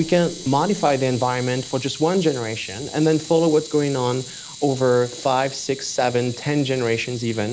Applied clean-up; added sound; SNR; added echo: none; Camera; 16 dB; none.